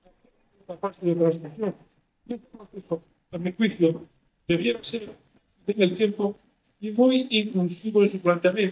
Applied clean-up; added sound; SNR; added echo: neural mask model DeepFilterNet 3.